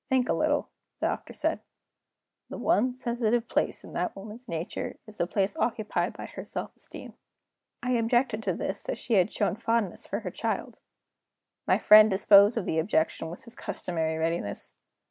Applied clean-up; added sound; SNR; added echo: none; none; none; none.